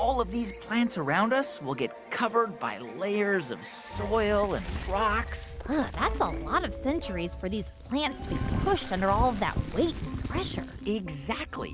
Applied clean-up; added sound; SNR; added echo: none; none; none; none.